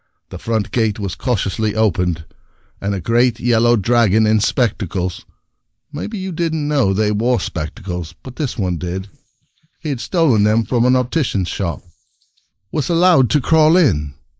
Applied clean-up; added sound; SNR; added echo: neural mask model Resemble Enhance denoiser.